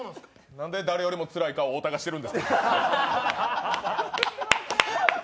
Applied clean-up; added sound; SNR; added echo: none; none; none; none.